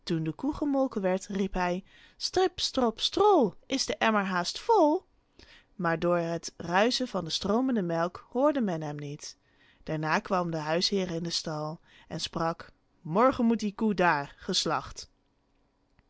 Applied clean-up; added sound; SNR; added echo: none; none; none; none.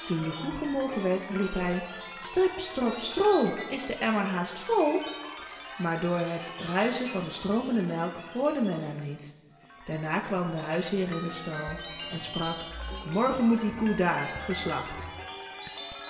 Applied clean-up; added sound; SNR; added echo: none; Chime; 9 dB; reverberation time 1.3 s.